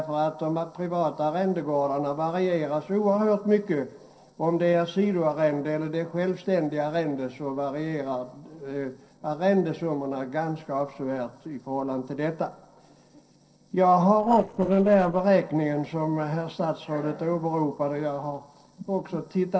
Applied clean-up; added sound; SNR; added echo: neural separator model SepFormer DNS4.